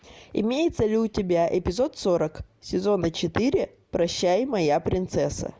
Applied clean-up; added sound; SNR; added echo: none; none; none; none.